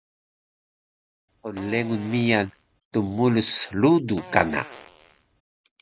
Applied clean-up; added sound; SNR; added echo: none; Fart; 19 dB; none.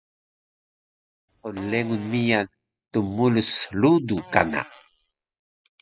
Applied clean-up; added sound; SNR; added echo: classical method spectral subtraction.